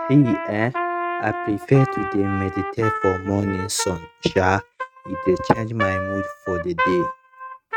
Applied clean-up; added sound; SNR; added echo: neural mask model RNNoise.